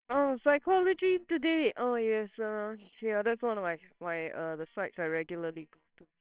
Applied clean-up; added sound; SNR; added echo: neural separator model SepFormer WHAMR!.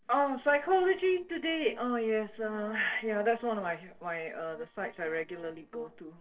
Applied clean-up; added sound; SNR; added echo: neural separator model SepFormer DNS4.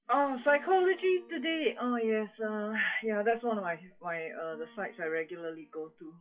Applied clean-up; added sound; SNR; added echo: classical method WPE with log-MMSE.